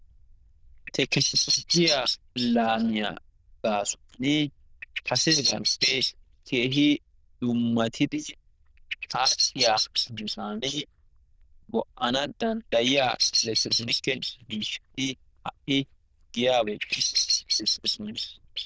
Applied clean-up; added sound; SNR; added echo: neural diffusion model UNIVERSE++.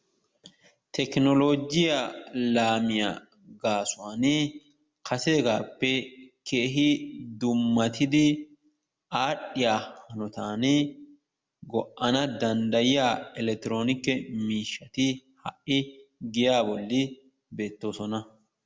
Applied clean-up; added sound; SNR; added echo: none; none; none; none.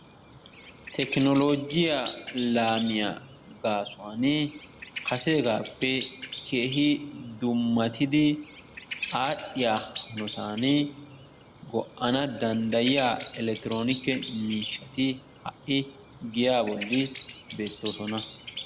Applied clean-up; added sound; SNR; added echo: none; Bird vocalization, bird call, bird song; 5 dB; none.